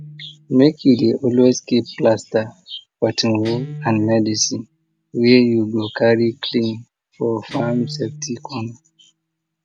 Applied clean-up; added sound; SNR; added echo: none; Guitar; 19 dB; none.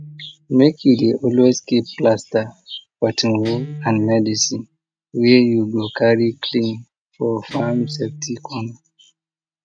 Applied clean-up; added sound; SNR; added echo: neural mask model RNNoise.